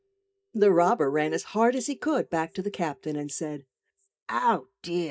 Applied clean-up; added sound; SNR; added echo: neural mask model DeepFilterNet 3.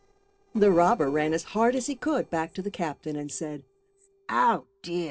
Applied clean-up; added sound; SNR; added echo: neural separator model SepFormer DNS4.